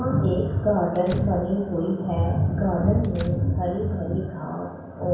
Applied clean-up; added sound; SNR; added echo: none; Slam; 19 dB; reverberation time 0.9 s.